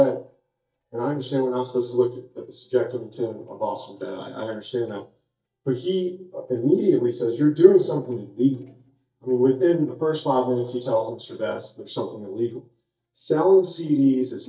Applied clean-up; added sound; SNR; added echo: neural mask model DeepFilterNet 3.